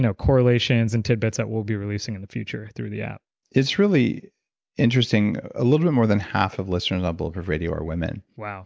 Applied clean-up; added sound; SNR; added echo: none; none; none; none.